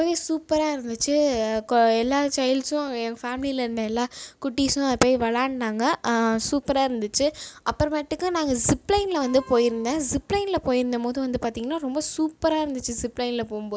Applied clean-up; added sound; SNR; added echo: none; none; none; none.